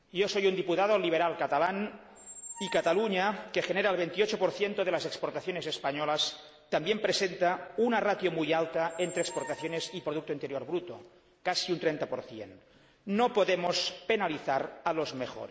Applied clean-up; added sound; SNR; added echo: none; Squeak; 18 dB; none.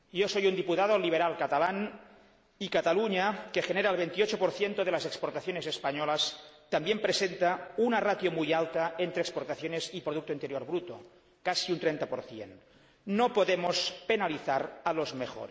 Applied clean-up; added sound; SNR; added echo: none; none; none; none.